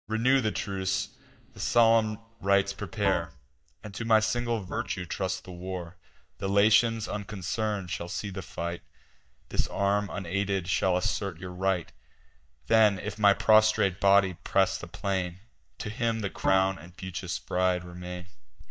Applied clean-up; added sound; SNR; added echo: neural mask model DeepFilterNet 3.